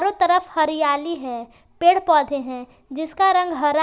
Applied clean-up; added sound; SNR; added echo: none; none; none; none.